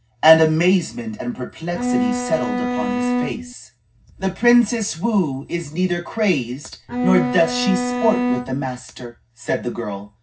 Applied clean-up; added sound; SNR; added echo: none; Bowed string instrument; 1 dB; reverberation time 0.4 s.